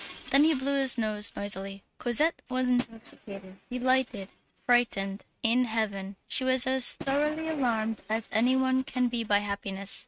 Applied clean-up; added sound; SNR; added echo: neural mask model RNNoise.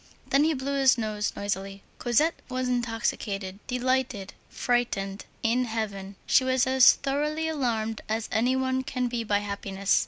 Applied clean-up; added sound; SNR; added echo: none; none; none; none.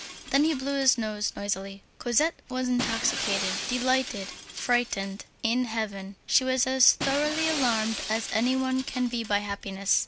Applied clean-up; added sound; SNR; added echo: none; Shatter; 9 dB; none.